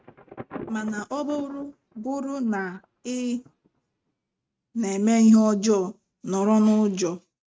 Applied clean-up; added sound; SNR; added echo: neural mask model RNNoise.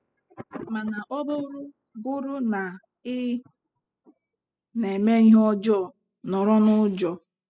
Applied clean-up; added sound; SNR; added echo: classical method spectral subtraction.